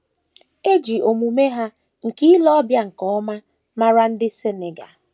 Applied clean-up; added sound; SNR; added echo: none; none; none; none.